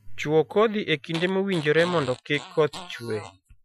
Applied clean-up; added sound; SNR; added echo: classical method Wiener filter.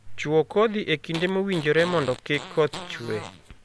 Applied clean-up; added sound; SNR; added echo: none; Fart; 14 dB; none.